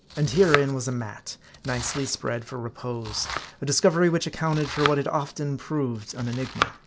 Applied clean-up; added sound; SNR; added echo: none; Domestic sounds, home sounds; 9 dB; none.